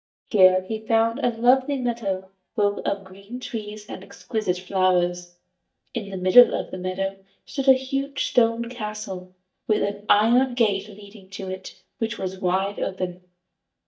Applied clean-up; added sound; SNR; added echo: neural mask model DeepFilterNet 3.